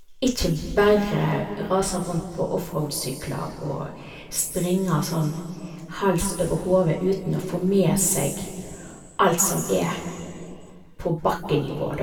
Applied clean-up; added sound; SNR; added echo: none; none; none; reverberation time 2.1 s.